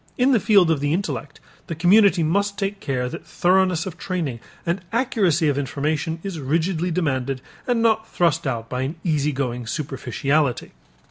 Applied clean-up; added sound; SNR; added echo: none; none; none; none.